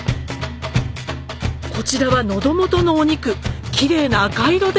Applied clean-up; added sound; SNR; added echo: none; none; none; none.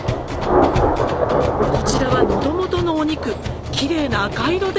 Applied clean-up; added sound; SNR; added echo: none; Thunder / Rain; -2 dB; none.